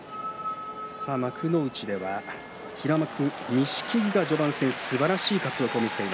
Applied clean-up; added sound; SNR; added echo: none; none; none; none.